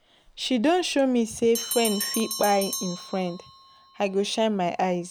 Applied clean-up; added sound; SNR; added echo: none; Bell; 11 dB; none.